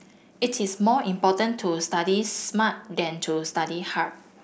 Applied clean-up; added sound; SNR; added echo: none; none; none; none.